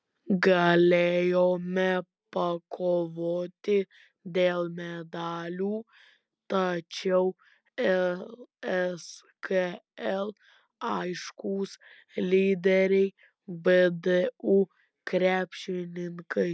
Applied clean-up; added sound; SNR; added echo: none; none; none; none.